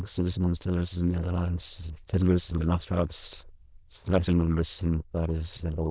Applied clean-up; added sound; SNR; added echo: neural diffusion model UNIVERSE++.